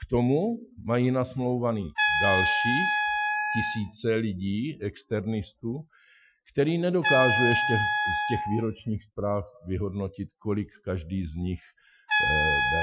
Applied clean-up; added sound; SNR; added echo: classical method Wiener filter.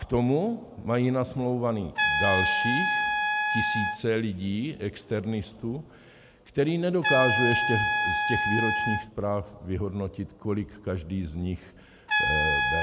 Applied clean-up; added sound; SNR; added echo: none; Trumpet; 1 dB; none.